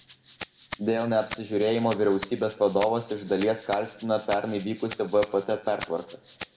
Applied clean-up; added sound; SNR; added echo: none; Rattle (instrument); 10 dB; reverberation time 0.7 s.